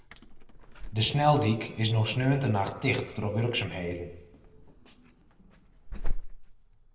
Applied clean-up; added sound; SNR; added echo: none; Alarm / Insect; 6 dB; reverberation time 0.8 s.